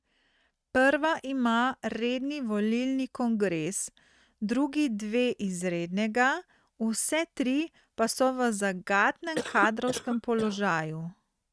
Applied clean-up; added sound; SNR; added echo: neural mask model RNNoise.